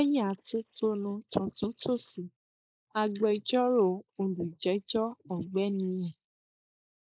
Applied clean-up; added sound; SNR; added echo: neural mask model Resemble Enhance denoiser.